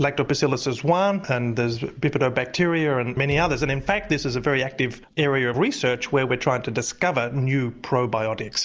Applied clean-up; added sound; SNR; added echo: none; Bass drum; 17 dB; none.